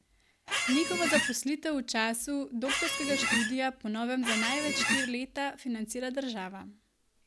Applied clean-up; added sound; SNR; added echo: none; Squeak; -2 dB; none.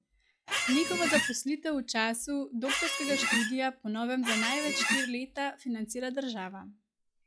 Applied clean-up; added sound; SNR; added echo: classical method log-MMSE.